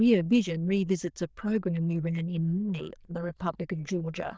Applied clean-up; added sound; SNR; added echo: neural diffusion model UNIVERSE++.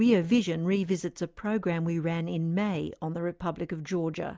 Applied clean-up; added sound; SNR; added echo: none; none; none; none.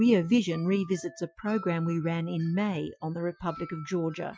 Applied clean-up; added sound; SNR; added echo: classical method Wiener filter.